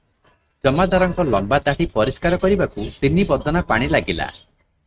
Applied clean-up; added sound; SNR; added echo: neural mask model RNNoise.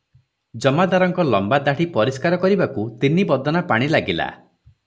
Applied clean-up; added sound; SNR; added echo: none; none; none; none.